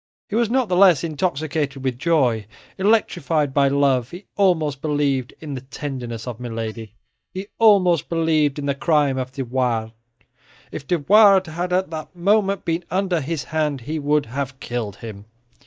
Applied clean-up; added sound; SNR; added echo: neural mask model DeepFilterNet 3.